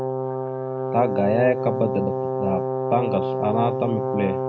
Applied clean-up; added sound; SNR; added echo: none; Brass instrument; 1 dB; none.